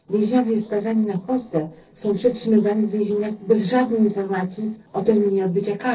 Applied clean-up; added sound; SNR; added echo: neural separator model SepFormer DNS4.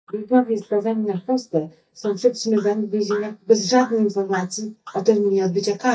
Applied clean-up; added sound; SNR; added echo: neural mask model DeepFilterNet 3.